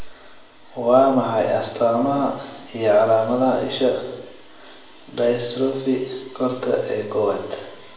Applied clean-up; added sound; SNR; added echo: none; none; none; reverberation time 0.9 s.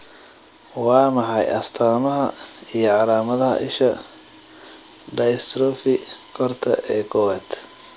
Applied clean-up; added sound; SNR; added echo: none; none; none; none.